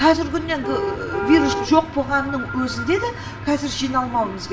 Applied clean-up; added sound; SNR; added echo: none; Car; 6 dB; reverberation time 1.3 s.